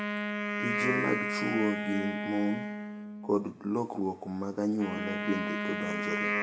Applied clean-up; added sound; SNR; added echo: none; Wind instrument, woodwind instrument; 1 dB; reverberation time 0.9 s.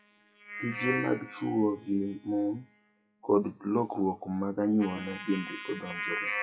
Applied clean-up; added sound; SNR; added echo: classical method WPE with log-MMSE.